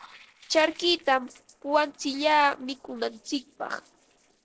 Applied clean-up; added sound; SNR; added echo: neural separator model SepFormer DNS4.